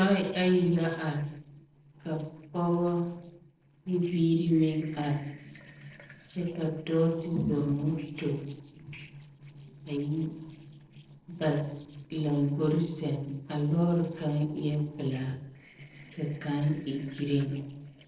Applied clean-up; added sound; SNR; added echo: neural separator model SepFormer DNS4.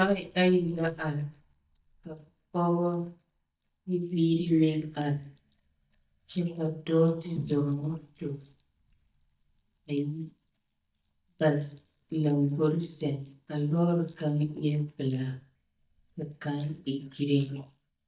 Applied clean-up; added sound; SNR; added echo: neural mask model DeepFilterNet 3.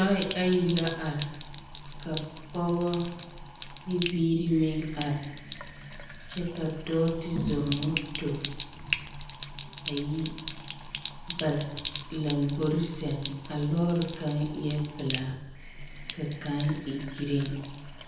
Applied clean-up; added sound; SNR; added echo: none; Sink (filling or washing); 8 dB; reverberation time 0.9 s.